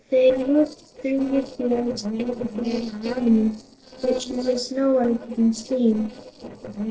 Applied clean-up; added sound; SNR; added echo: neural separator model SepFormer DNS4.